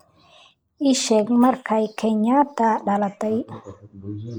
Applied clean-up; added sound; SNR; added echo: neural mask model Resemble Enhance denoiser.